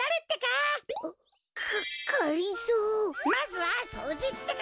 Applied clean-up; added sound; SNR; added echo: none; Wind instrument, woodwind instrument; 16 dB; none.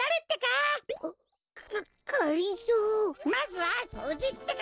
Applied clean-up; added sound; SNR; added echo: neural separator model SepFormer DNS4.